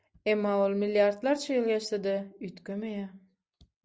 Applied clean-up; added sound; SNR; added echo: none; none; none; none.